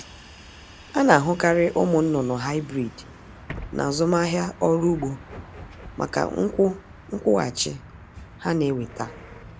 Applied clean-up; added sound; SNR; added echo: none; Bus; 18 dB; none.